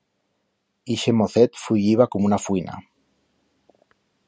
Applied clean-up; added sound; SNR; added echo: none; none; none; none.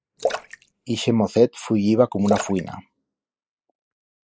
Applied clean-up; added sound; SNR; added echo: neural mask model Resemble Enhance denoiser.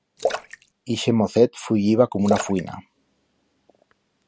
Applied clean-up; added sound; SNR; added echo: none; Splash, splatter; 10 dB; none.